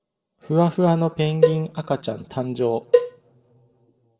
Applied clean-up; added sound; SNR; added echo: none; Cowbell; 0 dB; reverberation time 1.2 s.